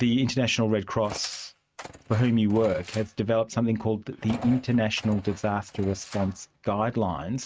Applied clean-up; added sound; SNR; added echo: neural mask model RNNoise.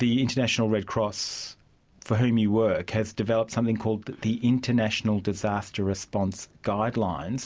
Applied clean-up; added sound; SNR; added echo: none; none; none; none.